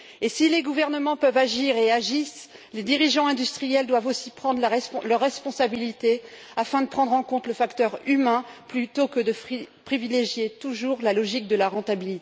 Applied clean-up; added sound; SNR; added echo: none; none; none; none.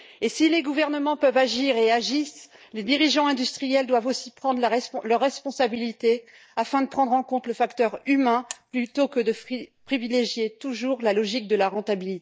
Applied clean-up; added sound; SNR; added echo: neural mask model DeepFilterNet 3.